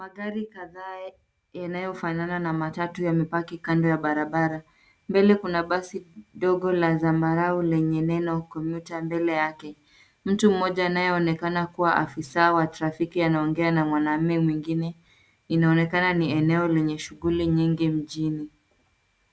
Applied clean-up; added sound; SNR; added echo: none; none; none; none.